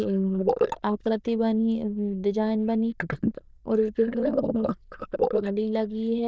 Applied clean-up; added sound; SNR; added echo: neural diffusion model UNIVERSE++.